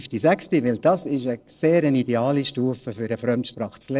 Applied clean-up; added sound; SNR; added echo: neural separator model SepFormer DNS4.